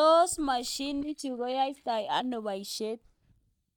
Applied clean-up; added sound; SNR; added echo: neural mask model DeepFilterNet 3.